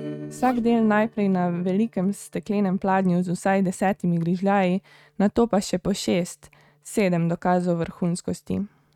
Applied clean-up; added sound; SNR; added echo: neural mask model RNNoise.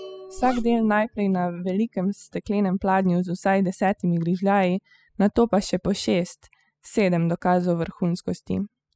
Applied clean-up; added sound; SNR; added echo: classical method spectral subtraction.